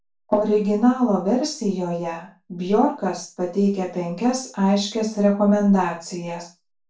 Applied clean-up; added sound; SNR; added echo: none; none; none; reverberation time 0.2 s.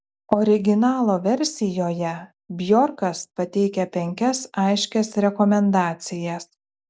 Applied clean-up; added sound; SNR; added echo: none; none; none; none.